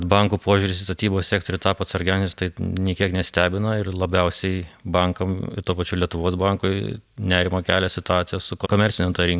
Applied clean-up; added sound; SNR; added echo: none; none; none; none.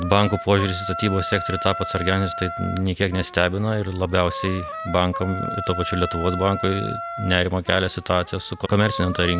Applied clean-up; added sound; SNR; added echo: none; Wind instrument, woodwind instrument; 10 dB; none.